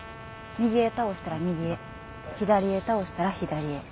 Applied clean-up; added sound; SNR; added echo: none; Trumpet; 17 dB; none.